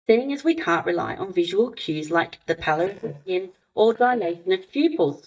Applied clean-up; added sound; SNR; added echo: neural mask model DeepFilterNet 3.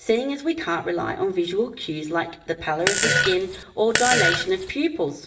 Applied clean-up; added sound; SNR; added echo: none; Fart; -2 dB; reverberation time 1.4 s.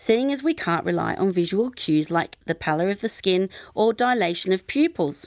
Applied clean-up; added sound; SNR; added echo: none; none; none; none.